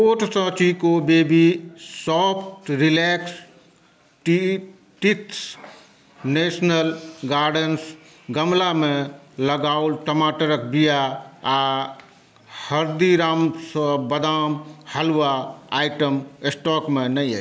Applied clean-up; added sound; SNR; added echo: none; none; none; none.